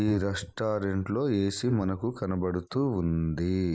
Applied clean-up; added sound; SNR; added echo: neural mask model Resemble Enhance denoiser.